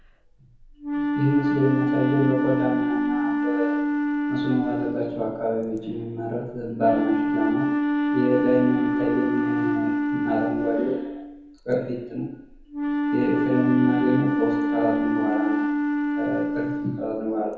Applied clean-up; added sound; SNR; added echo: none; Wind instrument, woodwind instrument; -2 dB; reverberation time 1.9 s.